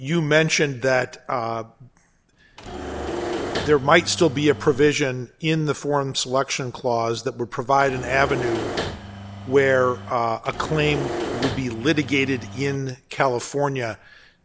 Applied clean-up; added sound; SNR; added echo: none; Engine / Mechanisms; 8 dB; none.